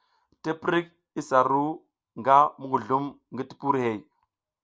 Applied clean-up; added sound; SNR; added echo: none; none; none; none.